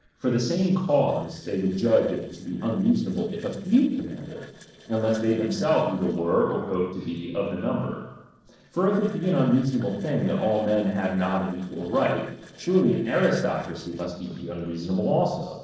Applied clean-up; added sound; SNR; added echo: neural separator model SepFormer DNS4.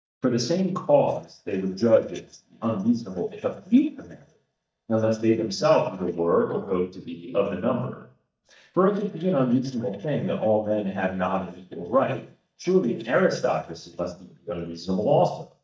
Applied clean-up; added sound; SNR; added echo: neural mask model DeepFilterNet 3.